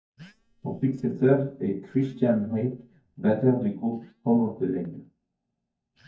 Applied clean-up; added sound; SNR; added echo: neural mask model DeepFilterNet 3.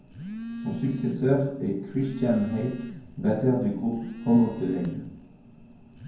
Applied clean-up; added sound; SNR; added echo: none; Telephone; 13 dB; reverberation time 0.9 s.